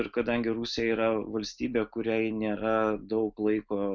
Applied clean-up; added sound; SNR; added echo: none; none; none; none.